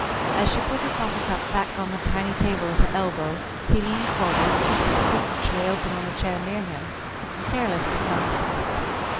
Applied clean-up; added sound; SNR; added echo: none; Waves, surf; 0 dB; none.